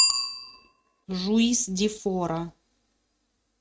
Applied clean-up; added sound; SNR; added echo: neural mask model RNNoise.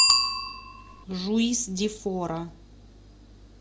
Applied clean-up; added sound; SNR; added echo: none; Bicycle bell; -1 dB; none.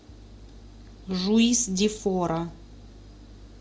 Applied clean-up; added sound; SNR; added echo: none; none; none; none.